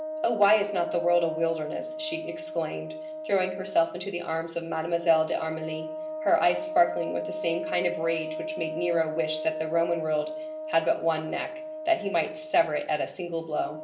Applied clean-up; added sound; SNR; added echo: none; Wind instrument, woodwind instrument; 8 dB; reverberation time 0.4 s.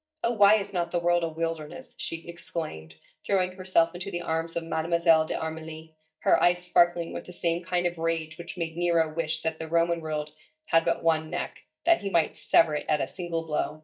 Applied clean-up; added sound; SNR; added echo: neural mask model DeepFilterNet 3.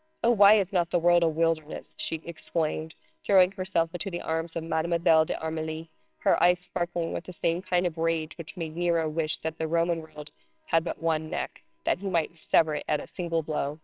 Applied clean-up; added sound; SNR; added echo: neural separator model SepFormer WHAMR!.